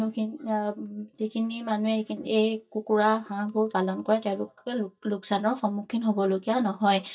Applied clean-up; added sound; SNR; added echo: neural mask model DeepFilterNet 3.